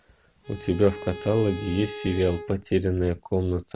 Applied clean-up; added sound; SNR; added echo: none; Bowed string instrument; 14 dB; none.